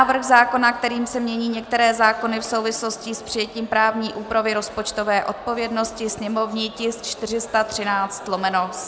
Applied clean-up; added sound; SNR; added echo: none; none; none; none.